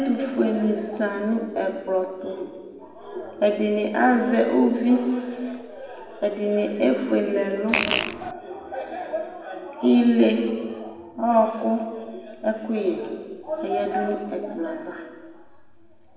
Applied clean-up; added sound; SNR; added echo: none; Fart; 2 dB; reverberation time 1.5 s.